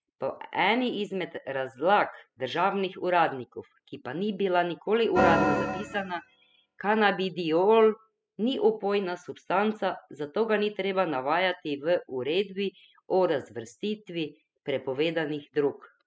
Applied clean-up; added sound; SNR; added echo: classical method spectral subtraction.